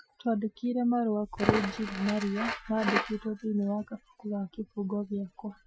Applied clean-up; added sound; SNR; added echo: classical method Wiener filter.